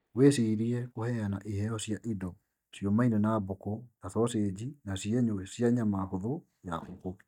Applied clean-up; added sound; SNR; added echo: neural mask model DeepFilterNet 3.